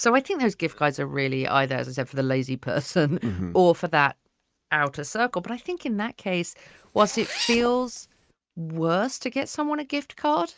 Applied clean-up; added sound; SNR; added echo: neural mask model RNNoise.